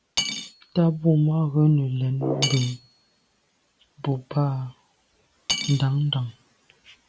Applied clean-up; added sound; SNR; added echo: none; Cutlery, silverware / Dishes, pots, and pans + Brass instrument; 7 dB; none.